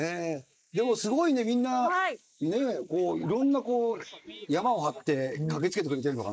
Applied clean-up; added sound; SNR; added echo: neural mask model Resemble Enhance denoiser.